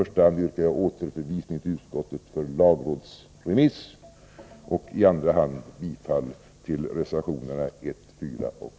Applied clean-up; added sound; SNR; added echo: none; none; none; none.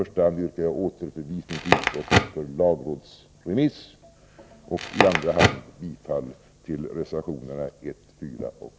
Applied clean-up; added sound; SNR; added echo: none; Crackle; -1 dB; none.